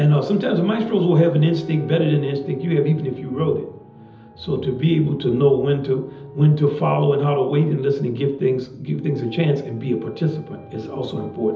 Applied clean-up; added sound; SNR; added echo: none; none; none; reverberation time 1.2 s.